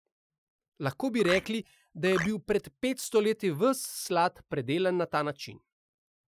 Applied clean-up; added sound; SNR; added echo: classical method Wiener filter.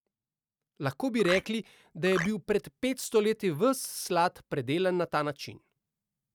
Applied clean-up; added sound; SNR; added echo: neural mask model RNNoise.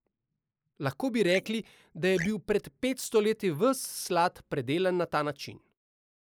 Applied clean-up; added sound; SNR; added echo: neural mask model Resemble Enhance denoiser.